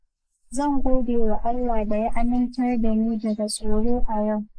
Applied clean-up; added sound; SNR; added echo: neural mask model Resemble Enhance denoiser.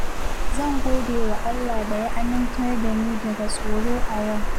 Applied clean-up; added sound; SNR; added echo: none; Water; -5 dB; none.